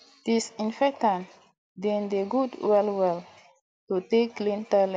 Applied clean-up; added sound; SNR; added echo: none; none; none; none.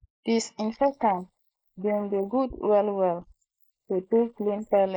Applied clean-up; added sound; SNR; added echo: neural mask model Resemble Enhance denoiser.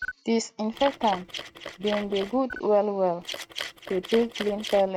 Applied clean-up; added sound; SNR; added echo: neural mask model RNNoise.